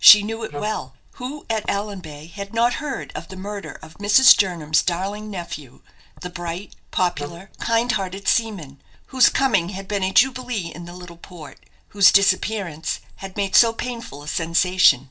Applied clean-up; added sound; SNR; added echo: none; Wind instrument, woodwind instrument; 10 dB; reverberation time 0.2 s.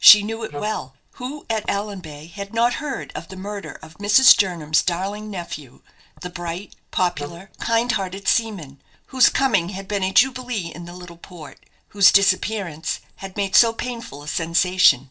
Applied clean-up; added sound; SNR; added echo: neural separator model SepFormer DNS4.